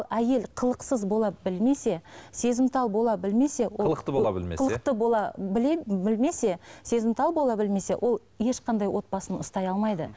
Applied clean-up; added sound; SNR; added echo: none; none; none; none.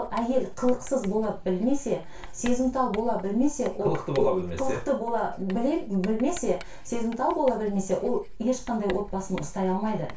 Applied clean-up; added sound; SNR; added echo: none; Writing; 18 dB; reverberation time 0.3 s.